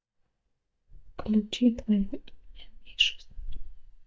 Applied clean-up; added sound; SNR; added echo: neural mask model DeepFilterNet 3.